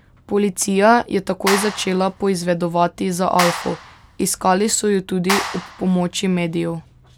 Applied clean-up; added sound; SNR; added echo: none; Clapping; 7 dB; none.